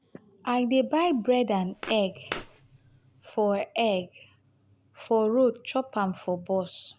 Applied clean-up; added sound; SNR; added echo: none; Walk, footsteps; 16 dB; none.